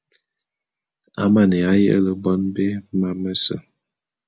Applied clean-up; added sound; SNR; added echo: none; none; none; none.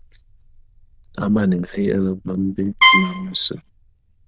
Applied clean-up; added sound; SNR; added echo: neural diffusion model UNIVERSE++.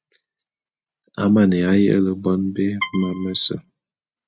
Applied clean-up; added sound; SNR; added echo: neural mask model RNNoise.